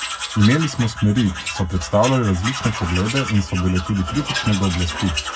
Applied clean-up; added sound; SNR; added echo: none; Tools; 8 dB; reverberation time 0.4 s.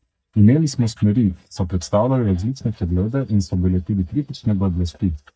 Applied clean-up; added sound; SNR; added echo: neural mask model DeepFilterNet 3.